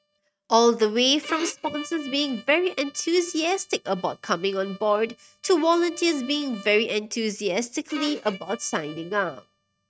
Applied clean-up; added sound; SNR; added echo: neural mask model RNNoise.